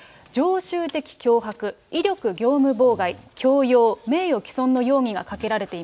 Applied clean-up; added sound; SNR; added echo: none; none; none; none.